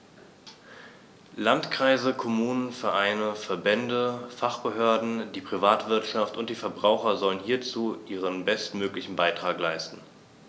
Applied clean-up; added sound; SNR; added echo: none; none; none; none.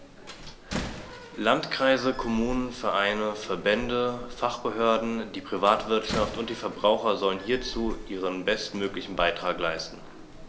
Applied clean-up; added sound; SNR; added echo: none; Slam; 12 dB; none.